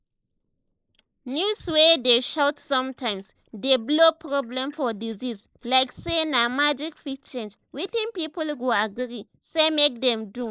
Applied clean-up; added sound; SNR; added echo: neural mask model Resemble Enhance denoiser.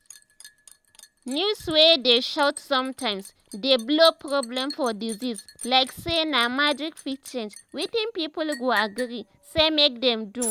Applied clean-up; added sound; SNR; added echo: none; Liquid; 17 dB; none.